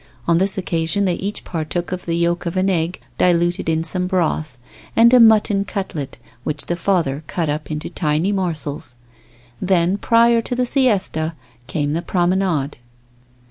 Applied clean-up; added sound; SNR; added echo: none; none; none; none.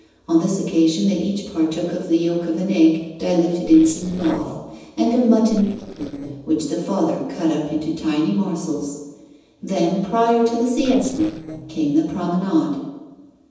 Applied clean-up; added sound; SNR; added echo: neural separator model SepFormer DNS4.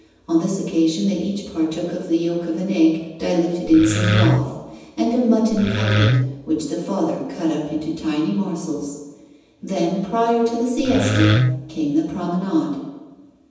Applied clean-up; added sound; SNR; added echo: none; Wood; -2 dB; reverberation time 1.1 s.